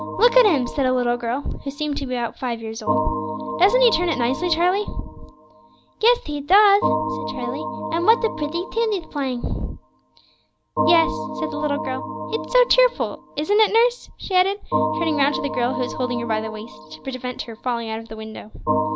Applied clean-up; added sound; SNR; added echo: none; Organ; 6 dB; none.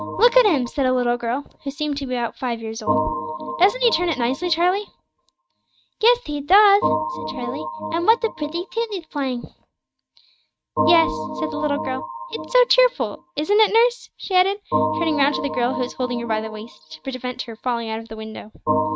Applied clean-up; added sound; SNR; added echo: neural mask model RNNoise.